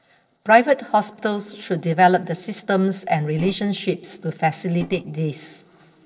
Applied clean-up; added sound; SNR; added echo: neural separator model SepFormer DNS4.